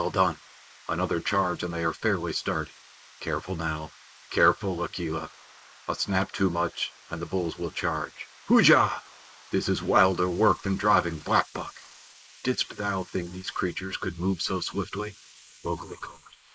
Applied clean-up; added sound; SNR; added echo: neural mask model Resemble Enhance denoiser.